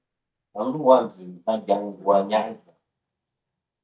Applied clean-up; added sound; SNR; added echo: neural mask model DeepFilterNet 3.